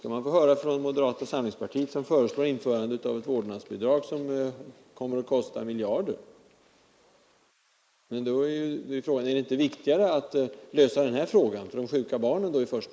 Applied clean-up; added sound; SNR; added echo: neural mask model Resemble Enhance denoiser.